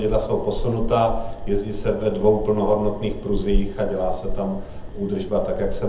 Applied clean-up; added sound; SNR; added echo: none; Fire; 3 dB; reverberation time 0.7 s.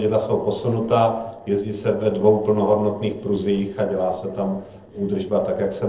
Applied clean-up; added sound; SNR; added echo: neural separator model SepFormer DNS4.